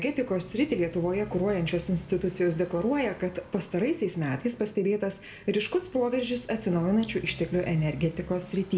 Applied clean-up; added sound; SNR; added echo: none; Motorcycle; 18 dB; reverberation time 1.7 s.